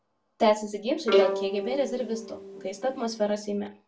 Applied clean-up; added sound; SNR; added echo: none; Bowed string instrument; 1 dB; reverberation time 0.2 s.